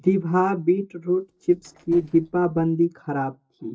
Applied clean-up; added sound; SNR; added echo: neural separator model SepFormer DNS4.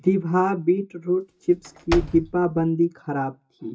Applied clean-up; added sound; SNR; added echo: none; Slam / Wood; 11 dB; reverberation time 0.2 s.